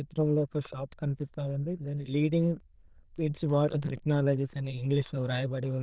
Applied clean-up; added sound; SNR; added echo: neural diffusion model UNIVERSE++.